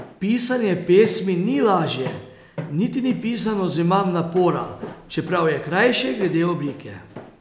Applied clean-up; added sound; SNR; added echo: none; Walk, footsteps; 18 dB; none.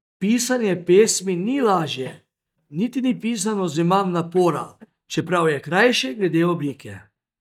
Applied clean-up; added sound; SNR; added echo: neural mask model DeepFilterNet 3.